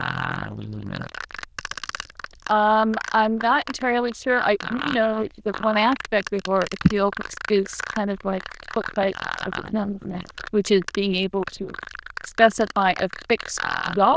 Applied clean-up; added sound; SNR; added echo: neural diffusion model UNIVERSE++.